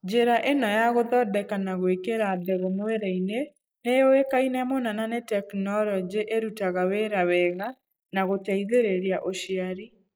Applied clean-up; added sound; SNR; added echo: neural mask model Resemble Enhance denoiser.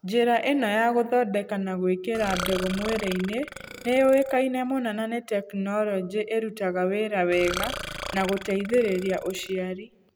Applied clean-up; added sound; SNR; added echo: none; Burping, eructation; 11 dB; none.